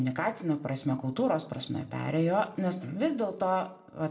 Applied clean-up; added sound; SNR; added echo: none; none; none; reverberation time 0.4 s.